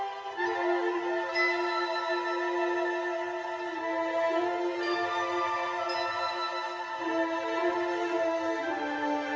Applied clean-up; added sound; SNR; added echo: none; none; none; none.